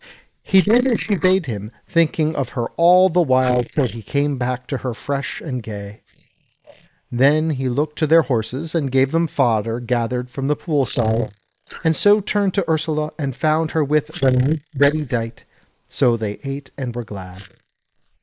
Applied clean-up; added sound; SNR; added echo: neural mask model Resemble Enhance denoiser.